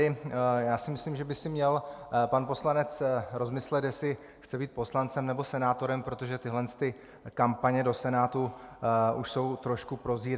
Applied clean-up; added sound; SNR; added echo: none; none; none; none.